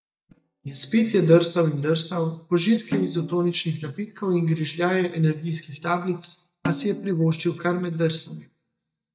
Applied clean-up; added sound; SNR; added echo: neural mask model DeepFilterNet 3.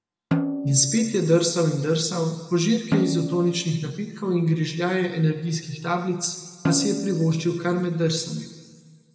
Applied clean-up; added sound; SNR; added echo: none; Snare drum; 8 dB; reverberation time 1.4 s.